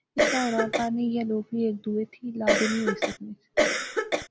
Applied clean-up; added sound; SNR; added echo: none; Cough; -4 dB; none.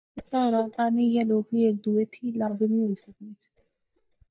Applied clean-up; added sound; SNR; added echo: neural mask model DeepFilterNet 3.